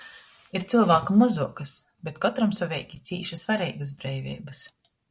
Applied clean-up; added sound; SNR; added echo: none; none; none; none.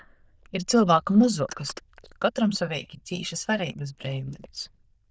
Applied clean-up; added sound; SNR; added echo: neural diffusion model UNIVERSE++.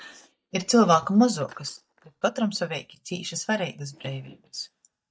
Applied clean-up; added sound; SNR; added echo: neural mask model DeepFilterNet 3.